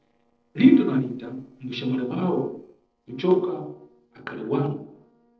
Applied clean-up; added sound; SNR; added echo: neural separator model SepFormer DNS4.